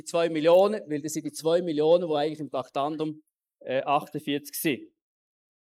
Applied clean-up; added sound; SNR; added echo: neural mask model Resemble Enhance denoiser.